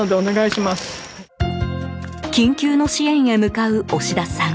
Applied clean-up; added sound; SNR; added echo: none; none; none; none.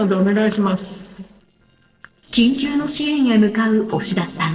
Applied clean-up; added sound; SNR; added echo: neural separator model SepFormer DNS4.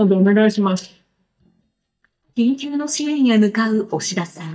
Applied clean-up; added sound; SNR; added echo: neural mask model DeepFilterNet 3.